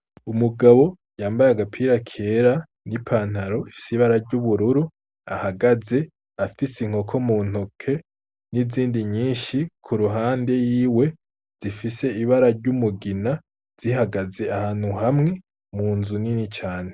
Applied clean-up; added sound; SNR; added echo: none; none; none; none.